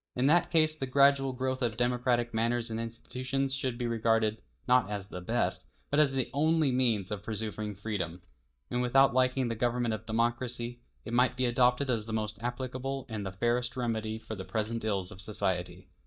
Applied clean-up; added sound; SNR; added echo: neural mask model DeepFilterNet 3.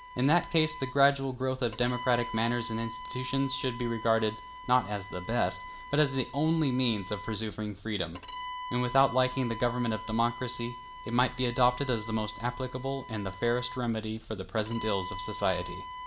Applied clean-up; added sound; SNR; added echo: none; Bowed string instrument; 12 dB; reverberation time 0.3 s.